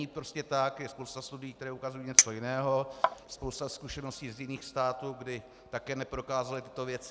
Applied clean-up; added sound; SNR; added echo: none; Chink, clink; -4 dB; none.